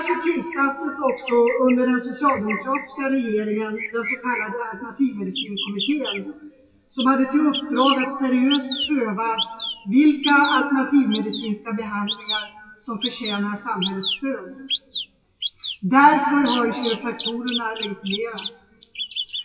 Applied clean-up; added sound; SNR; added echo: classical method WPE with log-MMSE.